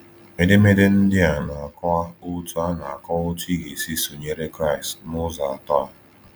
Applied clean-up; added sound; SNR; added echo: none; none; none; none.